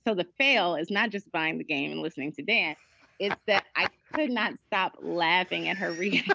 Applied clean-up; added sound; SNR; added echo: none; none; none; none.